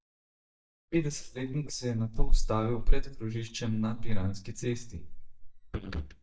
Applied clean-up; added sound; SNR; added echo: neural mask model DeepFilterNet 3.